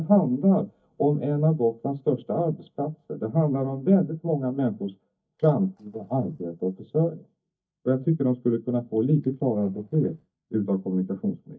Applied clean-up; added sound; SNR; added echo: neural mask model DeepFilterNet 3.